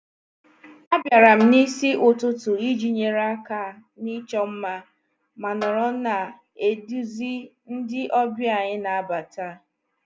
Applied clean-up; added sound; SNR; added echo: none; Snare drum; 18 dB; none.